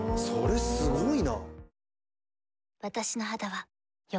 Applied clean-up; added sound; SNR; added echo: none; none; none; none.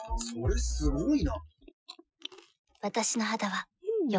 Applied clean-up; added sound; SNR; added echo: classical method Wiener filter.